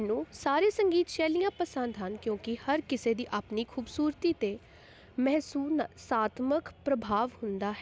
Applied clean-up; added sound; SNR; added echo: none; none; none; none.